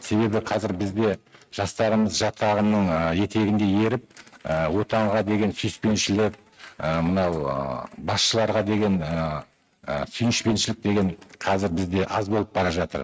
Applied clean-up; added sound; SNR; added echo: neural mask model RNNoise.